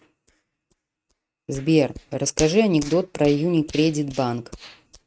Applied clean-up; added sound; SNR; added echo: neural mask model RNNoise.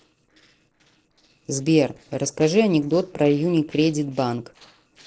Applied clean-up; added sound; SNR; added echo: neural separator model SepFormer DNS4.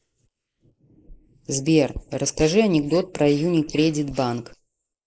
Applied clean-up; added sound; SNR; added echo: neural mask model Resemble Enhance denoiser.